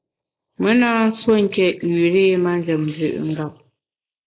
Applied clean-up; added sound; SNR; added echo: neural mask model Resemble Enhance denoiser.